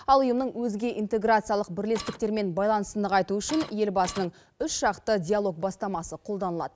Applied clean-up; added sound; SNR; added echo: none; Printer; 12 dB; none.